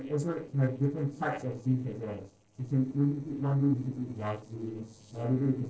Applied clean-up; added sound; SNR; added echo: neural separator model SepFormer DNS4.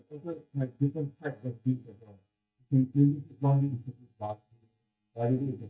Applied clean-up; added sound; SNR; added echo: neural mask model DeepFilterNet 3.